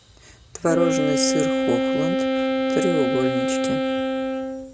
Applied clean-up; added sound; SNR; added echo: none; Wind instrument, woodwind instrument; -4 dB; none.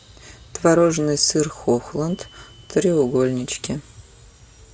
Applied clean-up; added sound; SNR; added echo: none; none; none; none.